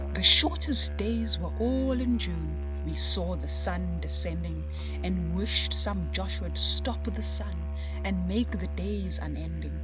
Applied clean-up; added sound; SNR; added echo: none; Musical instrument; 3 dB; none.